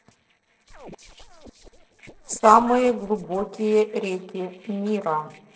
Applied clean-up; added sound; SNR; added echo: neural separator model SepFormer DNS4.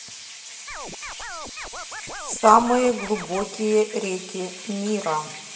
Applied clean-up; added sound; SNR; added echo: none; Scratching (performance technique); 13 dB; reverberation time 2.2 s.